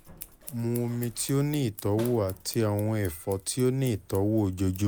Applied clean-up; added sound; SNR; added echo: none; Scissors; 19 dB; none.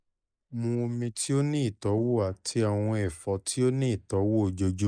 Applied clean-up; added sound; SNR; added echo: neural mask model DeepFilterNet 3.